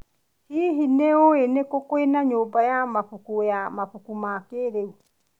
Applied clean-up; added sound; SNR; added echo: none; none; none; none.